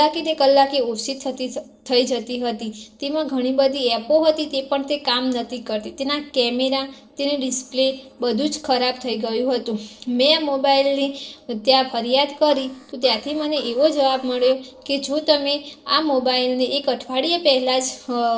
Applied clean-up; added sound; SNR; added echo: neural separator model SepFormer DNS4.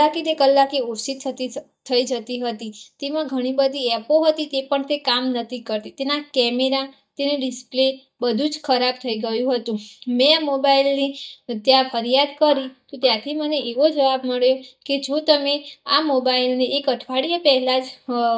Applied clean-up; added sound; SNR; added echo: neural mask model DeepFilterNet 3.